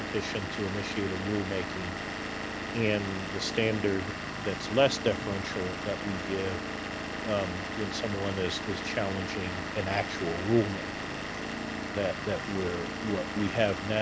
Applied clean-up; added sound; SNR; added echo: none; Engine / Vehicle; 3 dB; none.